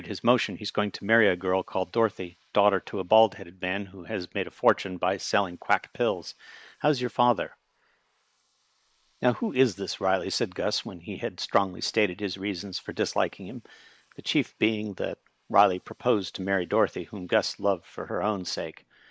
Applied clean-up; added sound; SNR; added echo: neural mask model Resemble Enhance denoiser.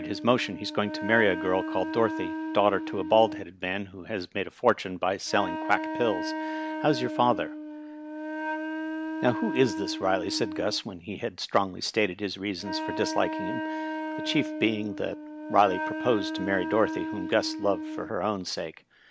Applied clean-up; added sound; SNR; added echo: none; Wind instrument, woodwind instrument; 6 dB; none.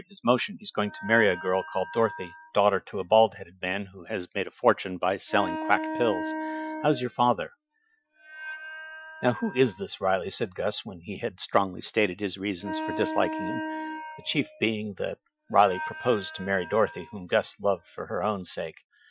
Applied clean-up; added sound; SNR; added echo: classical method Wiener filter.